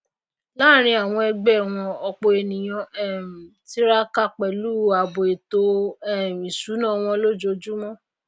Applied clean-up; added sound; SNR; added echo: none; none; none; none.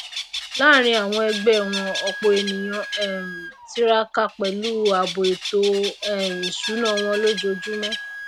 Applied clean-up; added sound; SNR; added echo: none; Bird + Wind instrument, woodwind instrument; 8 dB; none.